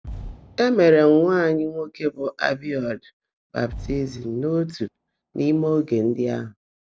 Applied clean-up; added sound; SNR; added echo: none; Fireworks; 19 dB; none.